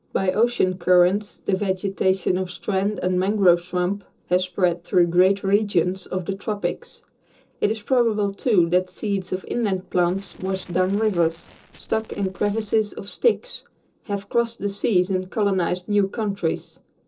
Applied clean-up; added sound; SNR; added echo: neural separator model SepFormer DNS4.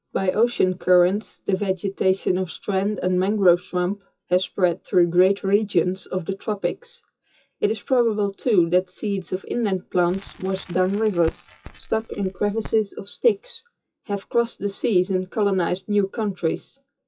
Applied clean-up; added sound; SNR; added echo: classical method WPE with log-MMSE.